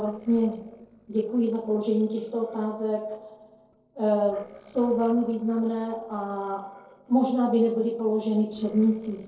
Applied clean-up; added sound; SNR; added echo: neural separator model SepFormer DNS4.